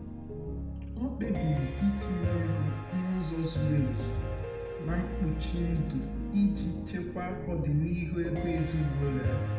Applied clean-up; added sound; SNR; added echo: none; Piano; 2 dB; reverberation time 0.7 s.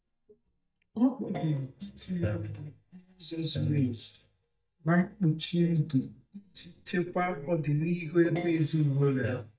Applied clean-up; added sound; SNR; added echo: neural mask model DeepFilterNet 3.